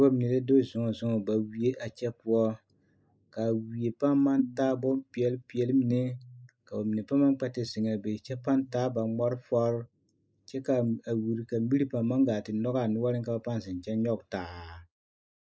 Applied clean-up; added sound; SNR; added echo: neural mask model Resemble Enhance denoiser.